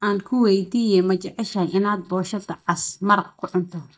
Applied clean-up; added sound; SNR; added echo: neural mask model DeepFilterNet 3.